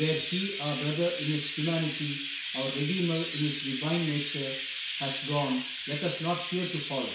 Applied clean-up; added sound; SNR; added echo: none; Chirp, tweet; 3 dB; reverberation time 0.6 s.